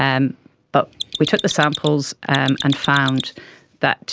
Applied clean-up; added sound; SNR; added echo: none; Mechanisms; 9 dB; none.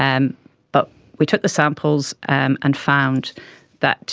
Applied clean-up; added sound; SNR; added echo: none; none; none; none.